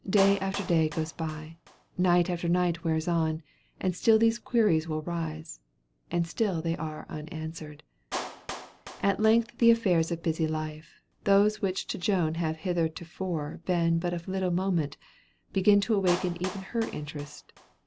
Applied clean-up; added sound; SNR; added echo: none; Clapping; 17 dB; none.